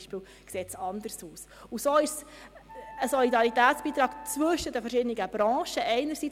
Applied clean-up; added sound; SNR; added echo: none; Wind instrument, woodwind instrument; 18 dB; none.